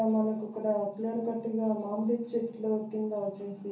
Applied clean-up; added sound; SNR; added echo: none; none; none; reverberation time 0.6 s.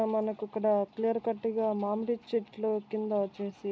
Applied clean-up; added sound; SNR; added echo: none; none; none; none.